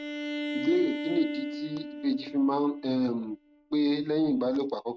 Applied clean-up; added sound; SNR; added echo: neural mask model RNNoise.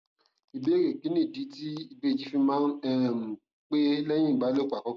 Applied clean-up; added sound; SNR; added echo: none; none; none; none.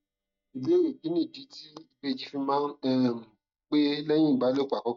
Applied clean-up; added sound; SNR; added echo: neural mask model DeepFilterNet 3.